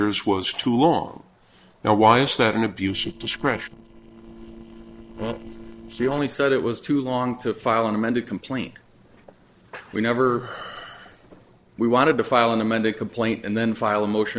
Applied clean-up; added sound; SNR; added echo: neural separator model SepFormer DNS4.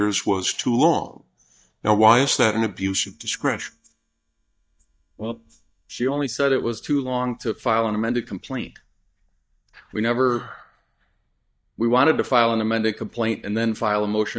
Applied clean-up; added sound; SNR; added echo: neural mask model DeepFilterNet 3.